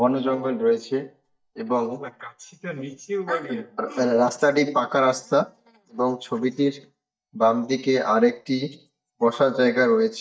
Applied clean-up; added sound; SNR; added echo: neural mask model DeepFilterNet 3.